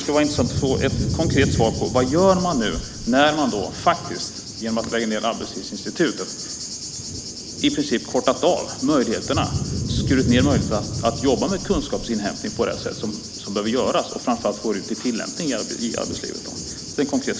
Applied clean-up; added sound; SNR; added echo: none; Thunder / Cricket; 6 dB; none.